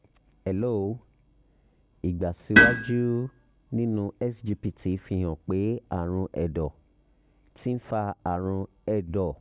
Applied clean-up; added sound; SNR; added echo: none; Tools; -3 dB; none.